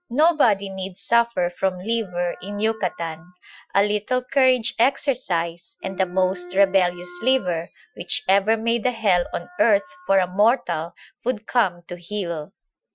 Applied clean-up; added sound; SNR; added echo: classical method Wiener filter.